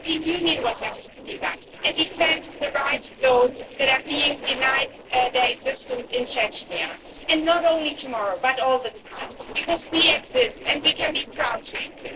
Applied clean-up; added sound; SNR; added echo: neural separator model SepFormer DNS4.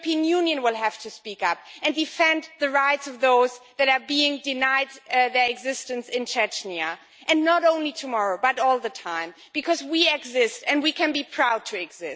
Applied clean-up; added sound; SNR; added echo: none; none; none; none.